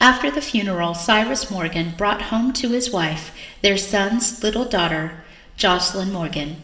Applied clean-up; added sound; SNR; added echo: none; none; none; reverberation time 1.1 s.